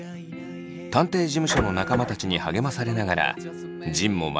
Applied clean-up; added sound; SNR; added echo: none; Printer; 3 dB; none.